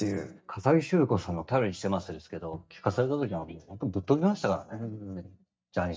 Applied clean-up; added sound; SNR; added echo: neural mask model DeepFilterNet 3.